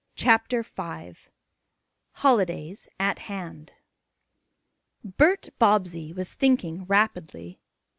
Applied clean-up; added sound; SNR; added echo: none; none; none; none.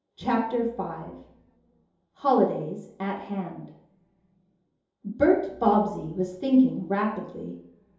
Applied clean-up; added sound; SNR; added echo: none; none; none; reverberation time 2.8 s.